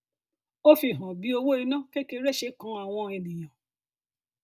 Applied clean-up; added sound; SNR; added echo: none; none; none; none.